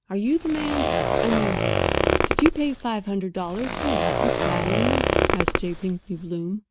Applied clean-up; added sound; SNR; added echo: none; Zipper (clothing); -3 dB; none.